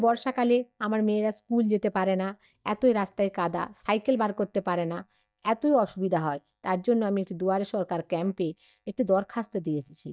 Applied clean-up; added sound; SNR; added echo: neural mask model DeepFilterNet 3.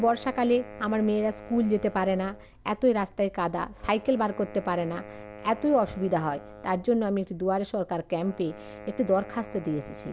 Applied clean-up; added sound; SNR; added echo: none; Wind instrument, woodwind instrument; 17 dB; none.